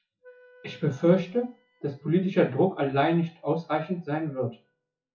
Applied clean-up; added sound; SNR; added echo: classical method WPE with log-MMSE.